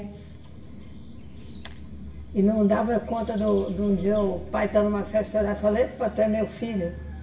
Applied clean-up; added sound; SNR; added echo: none; none; none; reverberation time 0.7 s.